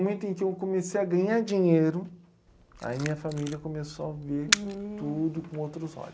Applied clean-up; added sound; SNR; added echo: none; Camera; 6 dB; none.